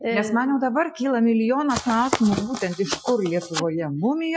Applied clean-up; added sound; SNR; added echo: classical method Wiener filter.